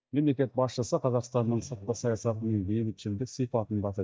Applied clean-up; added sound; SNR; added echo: neural mask model DeepFilterNet 3.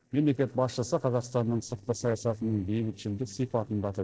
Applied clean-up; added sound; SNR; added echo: neural separator model SepFormer DNS4.